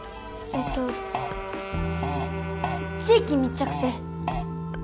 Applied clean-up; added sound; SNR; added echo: none; Wind instrument, woodwind instrument + Fart; 6 dB; none.